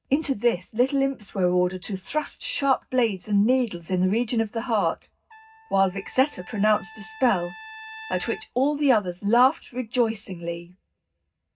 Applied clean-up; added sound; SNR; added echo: none; Trumpet; 18 dB; reverberation time 0.4 s.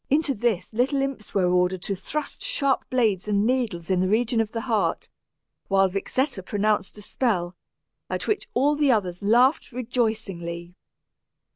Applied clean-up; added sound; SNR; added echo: none; none; none; none.